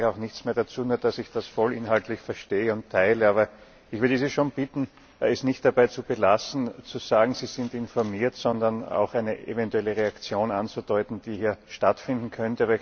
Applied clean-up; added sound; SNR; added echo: none; none; none; none.